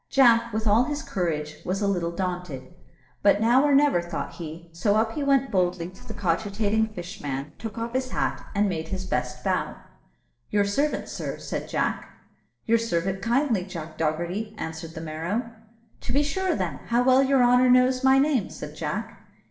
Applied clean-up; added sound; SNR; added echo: neural separator model SepFormer DNS4.